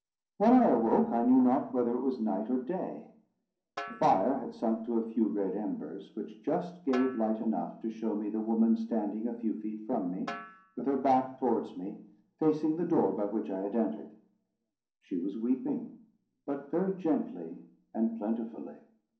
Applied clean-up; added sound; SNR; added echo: none; Snare drum; 17 dB; reverberation time 0.6 s.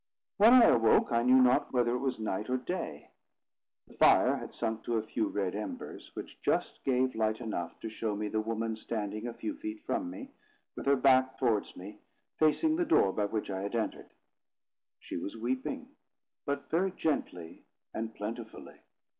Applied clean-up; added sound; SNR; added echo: none; none; none; none.